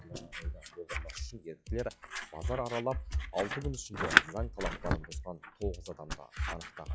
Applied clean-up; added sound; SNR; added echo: classical method log-MMSE.